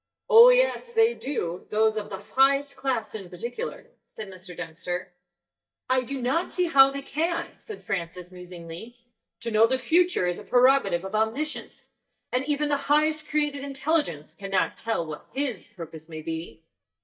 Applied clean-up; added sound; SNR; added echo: neural mask model DeepFilterNet 3.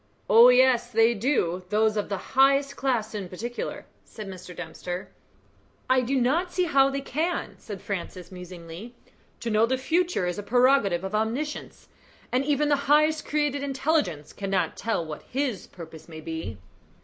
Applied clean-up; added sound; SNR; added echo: none; none; none; none.